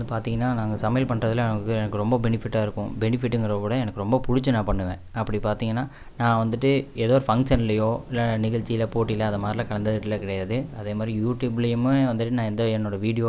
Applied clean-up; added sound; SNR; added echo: none; Rain / Thunderstorm; 20 dB; none.